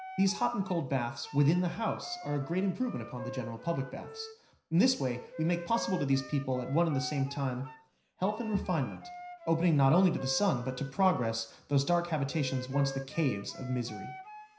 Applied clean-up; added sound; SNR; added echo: none; Wind instrument, woodwind instrument; 15 dB; reverberation time 0.5 s.